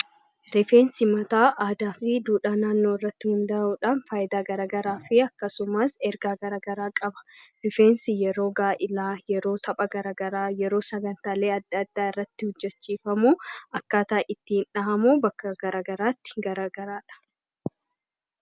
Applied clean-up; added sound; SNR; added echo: none; none; none; none.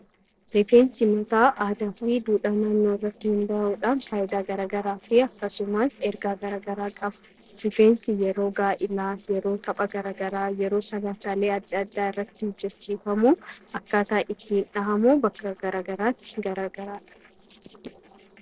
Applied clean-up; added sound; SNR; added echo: neural separator model SepFormer DNS4.